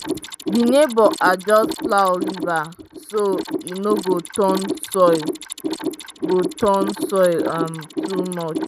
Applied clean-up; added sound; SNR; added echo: neural mask model RNNoise.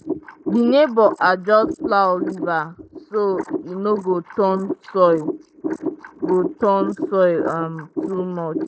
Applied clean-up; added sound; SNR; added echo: neural mask model Resemble Enhance denoiser.